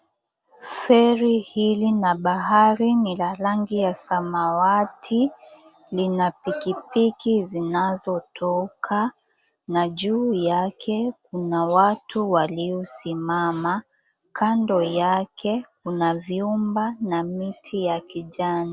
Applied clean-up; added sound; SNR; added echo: none; none; none; none.